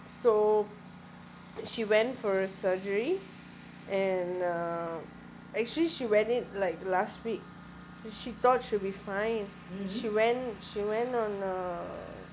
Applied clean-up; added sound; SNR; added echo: none; Engine; 17 dB; none.